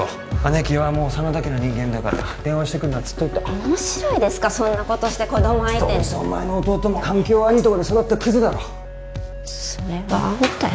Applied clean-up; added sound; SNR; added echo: none; none; none; none.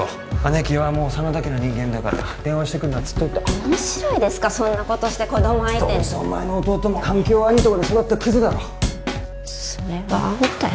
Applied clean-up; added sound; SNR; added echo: none; Drum / Drum kit; 5 dB; none.